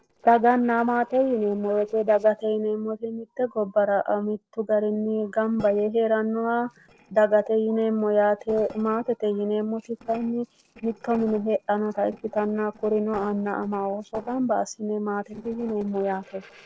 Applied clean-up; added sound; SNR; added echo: neural separator model SepFormer DNS4.